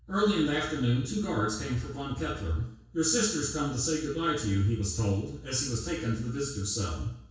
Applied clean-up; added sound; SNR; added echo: none; none; none; reverberation time 0.6 s.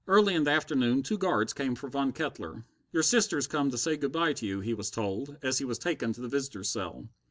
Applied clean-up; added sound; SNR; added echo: none; none; none; none.